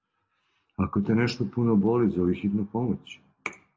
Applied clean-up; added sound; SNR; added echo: none; none; none; none.